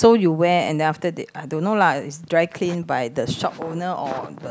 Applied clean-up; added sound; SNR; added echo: none; none; none; none.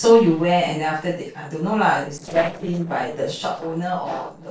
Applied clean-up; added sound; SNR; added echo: neural separator model SepFormer DNS4.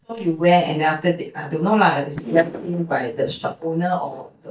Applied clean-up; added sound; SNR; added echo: neural mask model DeepFilterNet 3.